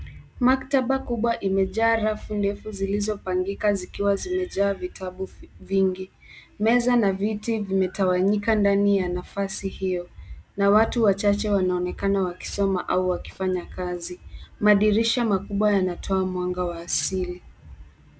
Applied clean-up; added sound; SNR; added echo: none; none; none; none.